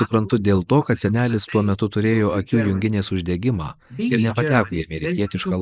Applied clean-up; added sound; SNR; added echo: neural mask model Resemble Enhance denoiser.